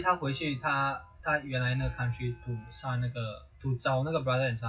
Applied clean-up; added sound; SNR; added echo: classical method WPE with log-MMSE.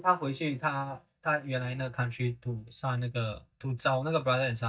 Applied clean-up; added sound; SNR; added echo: neural mask model DeepFilterNet 3.